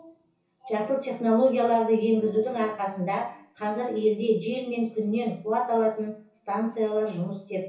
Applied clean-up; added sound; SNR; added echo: none; none; none; reverberation time 0.7 s.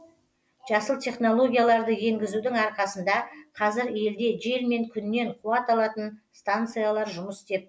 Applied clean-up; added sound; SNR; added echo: none; none; none; none.